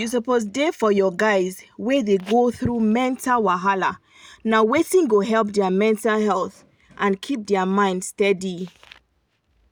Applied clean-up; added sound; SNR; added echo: none; none; none; none.